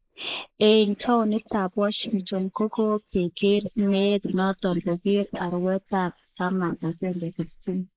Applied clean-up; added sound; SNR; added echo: neural mask model Resemble Enhance denoiser.